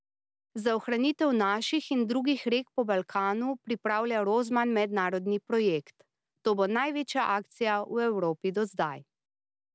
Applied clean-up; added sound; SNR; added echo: none; none; none; none.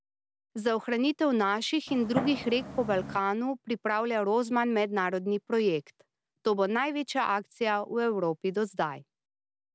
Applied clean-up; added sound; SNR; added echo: none; Fireworks; 8 dB; none.